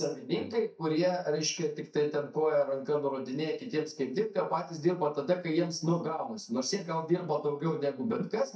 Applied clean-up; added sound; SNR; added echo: neural mask model DeepFilterNet 3.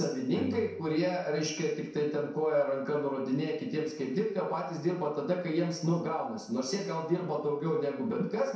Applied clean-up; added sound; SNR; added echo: neural separator model SepFormer DNS4.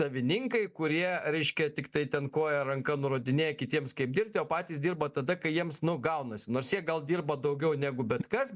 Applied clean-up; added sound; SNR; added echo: none; none; none; none.